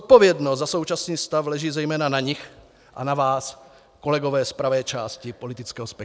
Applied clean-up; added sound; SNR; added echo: none; none; none; none.